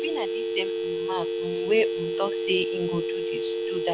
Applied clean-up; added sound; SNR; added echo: none; Telephone; -1 dB; none.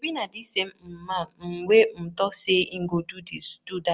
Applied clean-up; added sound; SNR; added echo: none; none; none; none.